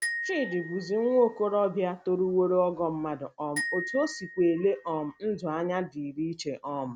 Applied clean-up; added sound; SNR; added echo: none; Glockenspiel; 12 dB; none.